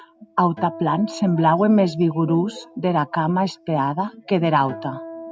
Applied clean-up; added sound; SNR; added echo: none; Acoustic guitar; 18 dB; none.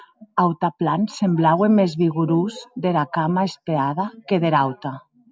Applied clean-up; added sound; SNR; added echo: none; none; none; none.